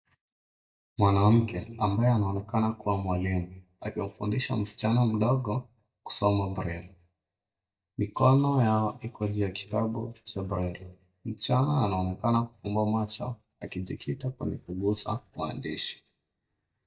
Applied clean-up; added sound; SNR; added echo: neural mask model DeepFilterNet 3.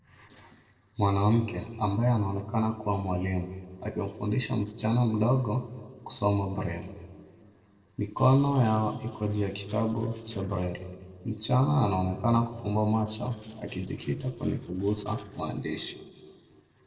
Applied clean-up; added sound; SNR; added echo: neural separator model SepFormer DNS4.